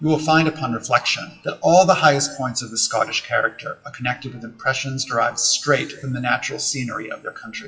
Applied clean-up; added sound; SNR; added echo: classical method WPE with log-MMSE.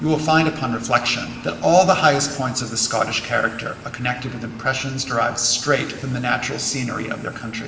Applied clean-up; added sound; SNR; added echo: none; Engine; 18 dB; reverberation time 2.5 s.